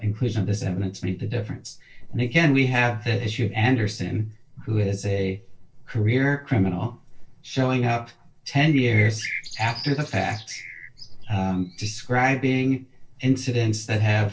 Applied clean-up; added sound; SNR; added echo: neural separator model SepFormer DNS4.